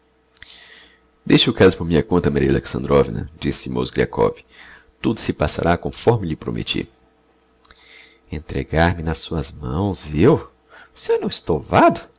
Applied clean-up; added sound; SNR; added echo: none; none; none; none.